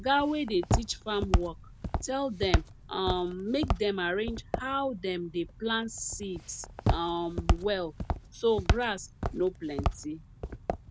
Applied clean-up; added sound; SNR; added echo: none; Walk, footsteps; 1 dB; none.